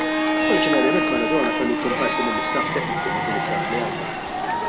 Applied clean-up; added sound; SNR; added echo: none; Crowd / Cheering + Bowed string instrument; -4 dB; none.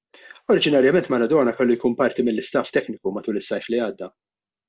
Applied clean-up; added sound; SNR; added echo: none; none; none; none.